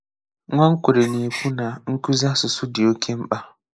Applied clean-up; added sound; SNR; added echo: neural mask model Resemble Enhance denoiser.